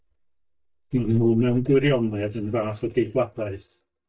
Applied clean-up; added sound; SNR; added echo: neural mask model DeepFilterNet 3.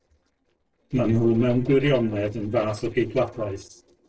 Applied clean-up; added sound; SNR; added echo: neural separator model SepFormer DNS4.